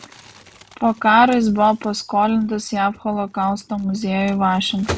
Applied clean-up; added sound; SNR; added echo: none; Crumpling, crinkling; 18 dB; none.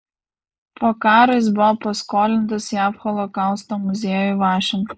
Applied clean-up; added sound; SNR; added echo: neural mask model Resemble Enhance denoiser.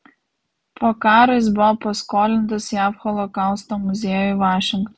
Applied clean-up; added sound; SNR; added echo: none; none; none; none.